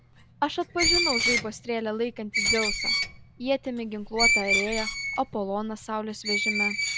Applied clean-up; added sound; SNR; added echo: none; Screech; -2 dB; none.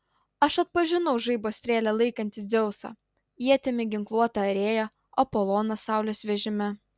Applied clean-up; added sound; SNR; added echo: none; none; none; none.